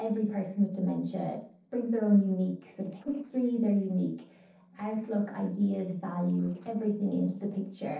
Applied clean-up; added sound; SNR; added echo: neural separator model SepFormer DNS4.